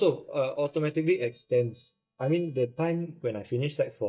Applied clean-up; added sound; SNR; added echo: neural mask model DeepFilterNet 3.